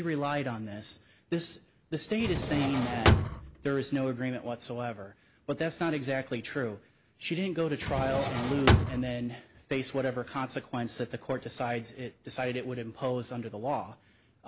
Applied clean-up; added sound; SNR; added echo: none; Drawer open or close; -4 dB; none.